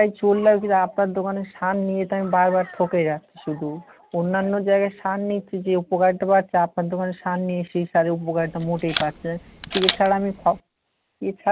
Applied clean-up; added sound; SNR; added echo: none; Camera; 8 dB; none.